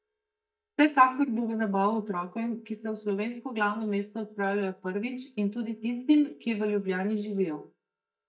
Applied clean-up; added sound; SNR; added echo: neural mask model DeepFilterNet 3.